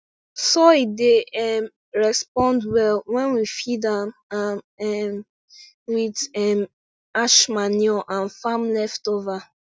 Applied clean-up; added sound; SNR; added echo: none; none; none; none.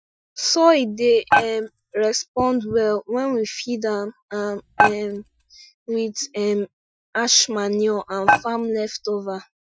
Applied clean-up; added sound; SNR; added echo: classical method Wiener filter.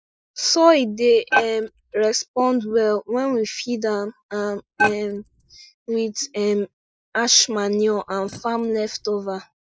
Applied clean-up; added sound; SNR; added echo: neural mask model Resemble Enhance denoiser.